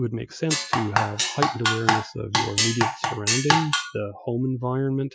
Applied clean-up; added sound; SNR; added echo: classical method Wiener filter.